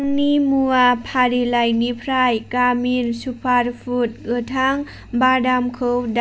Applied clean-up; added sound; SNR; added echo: none; none; none; none.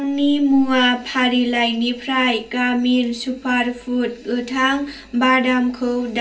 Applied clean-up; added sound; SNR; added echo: none; none; none; reverberation time 0.3 s.